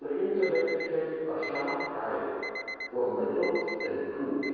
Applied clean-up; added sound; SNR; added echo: none; Alarm; 11 dB; reverberation time 2.2 s.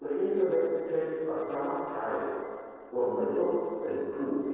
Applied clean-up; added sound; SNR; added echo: neural separator model SepFormer DNS4.